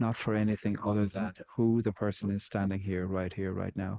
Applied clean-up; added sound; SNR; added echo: neural mask model Resemble Enhance denoiser.